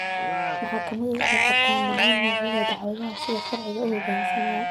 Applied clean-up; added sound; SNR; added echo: none; Livestock, farm animals, working animals; -5 dB; none.